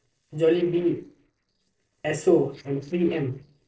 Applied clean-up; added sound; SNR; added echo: neural separator model SepFormer DNS4.